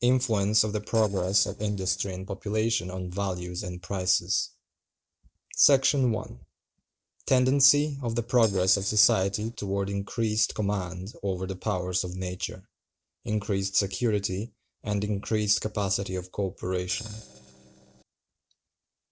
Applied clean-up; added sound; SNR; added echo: neural separator model SepFormer DNS4.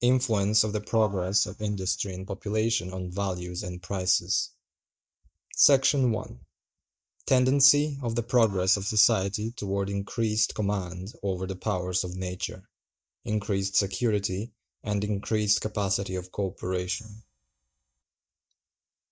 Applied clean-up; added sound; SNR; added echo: neural mask model DeepFilterNet 3.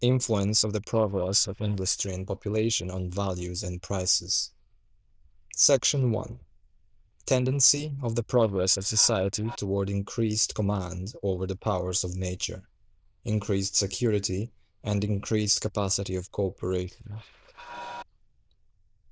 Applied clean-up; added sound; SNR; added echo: neural diffusion model UNIVERSE++.